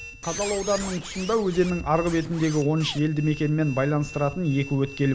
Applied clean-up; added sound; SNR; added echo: none; Squeak; 14 dB; none.